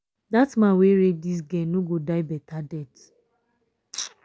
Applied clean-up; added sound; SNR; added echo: none; none; none; none.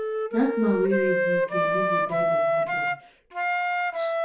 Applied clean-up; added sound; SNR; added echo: none; Wind instrument, woodwind instrument; -4 dB; reverberation time 0.3 s.